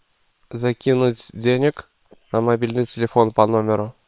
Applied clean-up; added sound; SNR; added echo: neural separator model SepFormer WHAM!.